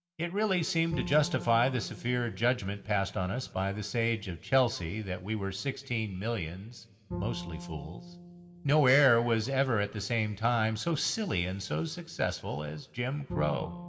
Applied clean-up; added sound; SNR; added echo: none; Bowed string instrument; 15 dB; reverberation time 1.4 s.